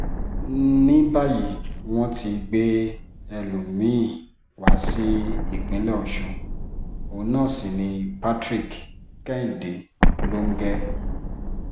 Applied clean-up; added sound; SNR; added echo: none; Explosion; 1 dB; none.